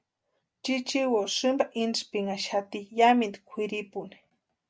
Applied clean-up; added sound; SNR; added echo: none; none; none; none.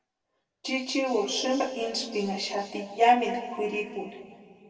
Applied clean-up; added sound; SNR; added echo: none; none; none; reverberation time 2.3 s.